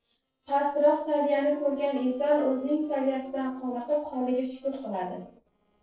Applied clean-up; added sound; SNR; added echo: neural separator model SepFormer DNS4.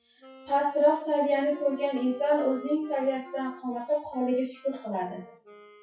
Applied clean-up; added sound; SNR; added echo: classical method WPE with log-MMSE.